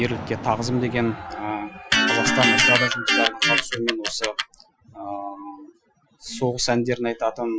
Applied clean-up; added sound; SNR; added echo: classical method Wiener filter.